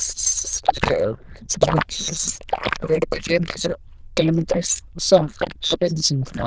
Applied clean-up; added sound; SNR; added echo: neural diffusion model UNIVERSE++.